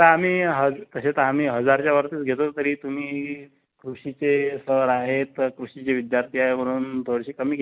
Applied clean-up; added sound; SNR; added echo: none; none; none; none.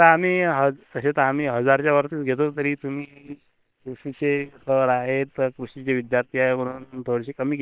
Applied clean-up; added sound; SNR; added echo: neural separator model SepFormer WHAM!.